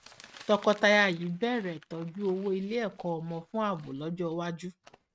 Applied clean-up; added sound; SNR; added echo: neural mask model RNNoise.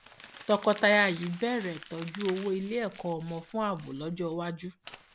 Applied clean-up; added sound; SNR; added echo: none; Crumpling, crinkling; 17 dB; none.